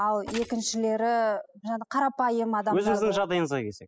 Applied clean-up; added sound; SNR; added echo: classical method spectral subtraction.